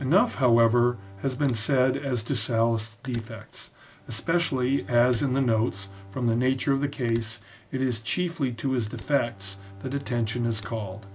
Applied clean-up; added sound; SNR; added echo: none; Fire + Bowed string instrument; 18 dB; none.